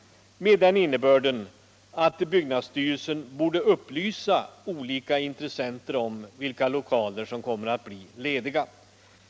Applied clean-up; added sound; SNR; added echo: none; none; none; none.